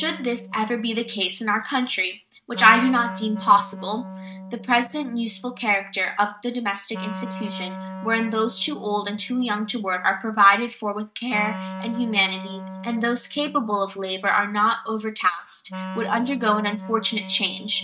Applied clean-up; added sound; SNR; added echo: neural mask model RNNoise.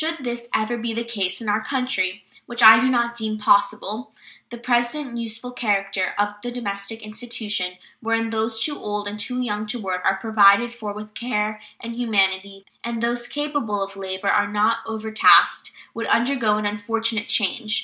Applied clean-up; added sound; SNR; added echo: none; none; none; none.